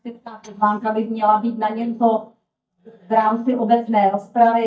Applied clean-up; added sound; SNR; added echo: neural mask model DeepFilterNet 3.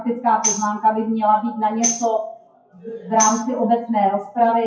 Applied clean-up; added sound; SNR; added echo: classical method WPE with log-MMSE.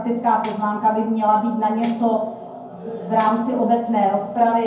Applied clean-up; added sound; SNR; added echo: none; Tambourine; 10 dB; reverberation time 0.9 s.